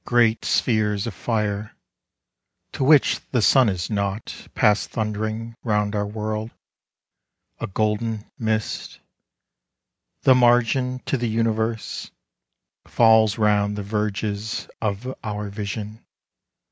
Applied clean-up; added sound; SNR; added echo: none; none; none; none.